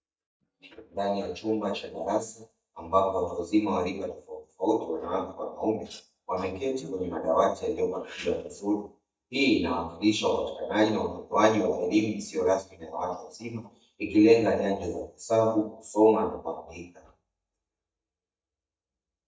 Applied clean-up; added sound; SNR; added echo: neural mask model DeepFilterNet 3.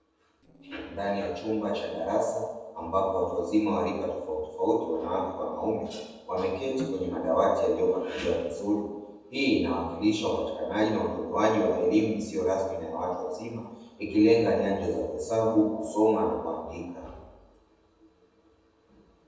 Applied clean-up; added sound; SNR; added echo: neural separator model SepFormer DNS4.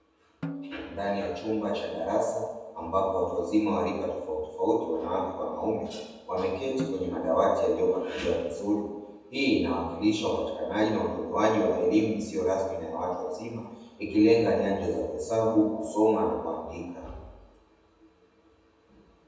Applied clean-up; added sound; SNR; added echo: none; Snare drum; 15 dB; reverberation time 1.1 s.